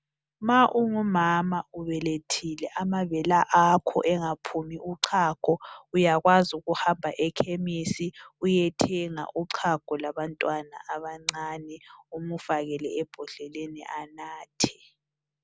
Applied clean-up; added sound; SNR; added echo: none; none; none; none.